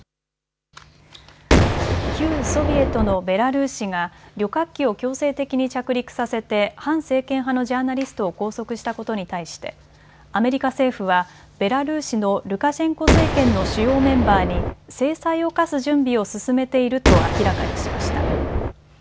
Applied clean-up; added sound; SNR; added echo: none; Boom; -3 dB; none.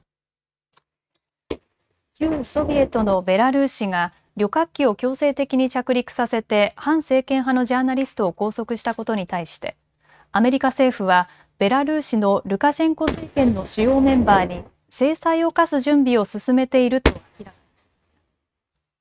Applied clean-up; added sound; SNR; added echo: neural mask model RNNoise.